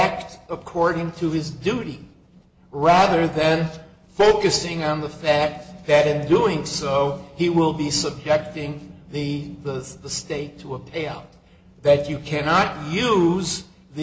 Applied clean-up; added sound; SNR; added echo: none; none; none; none.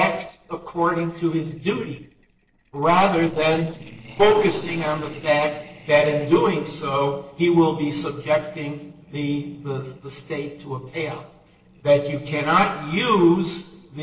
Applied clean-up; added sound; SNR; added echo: neural separator model SepFormer DNS4.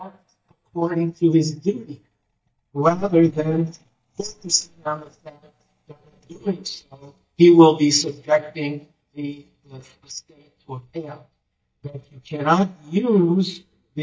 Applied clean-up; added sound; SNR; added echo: neural mask model DeepFilterNet 3.